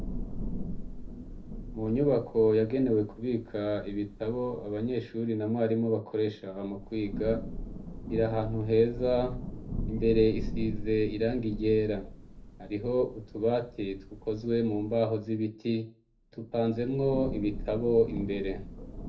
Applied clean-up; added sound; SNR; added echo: none; Thunder / Rain; 9 dB; reverberation time 0.3 s.